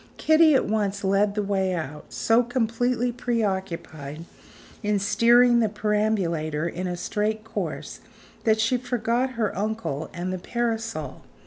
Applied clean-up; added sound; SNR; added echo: none; none; none; none.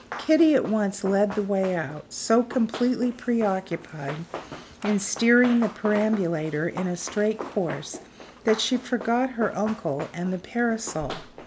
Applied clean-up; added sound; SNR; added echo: none; Run; 15 dB; none.